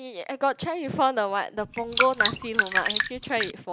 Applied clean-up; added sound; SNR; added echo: none; Drip; -1 dB; none.